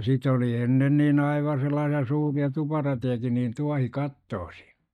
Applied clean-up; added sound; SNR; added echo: neural mask model DeepFilterNet 3.